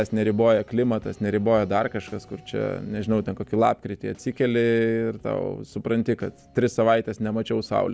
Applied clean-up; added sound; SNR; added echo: none; none; none; none.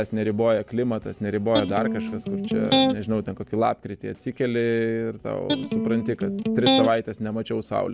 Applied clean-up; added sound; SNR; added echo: none; Electric guitar; -1 dB; none.